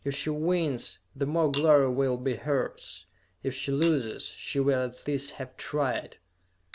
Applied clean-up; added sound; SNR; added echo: none; Chink, clink; 12 dB; none.